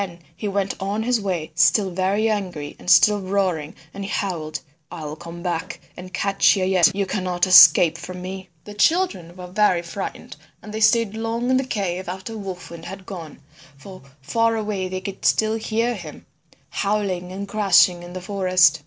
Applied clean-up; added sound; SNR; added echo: none; none; none; none.